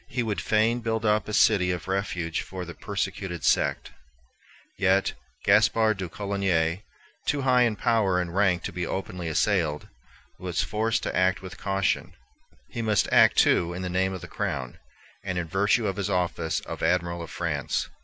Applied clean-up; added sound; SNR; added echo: none; none; none; none.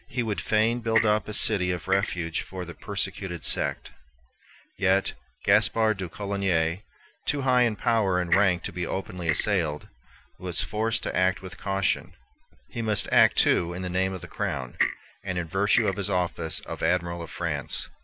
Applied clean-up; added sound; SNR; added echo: none; Clock; 7 dB; none.